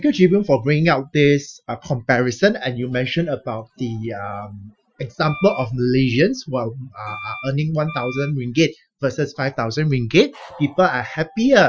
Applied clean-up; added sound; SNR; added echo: classical method Wiener filter.